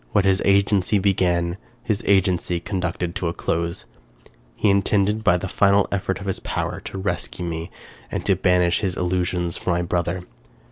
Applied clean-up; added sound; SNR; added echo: none; none; none; none.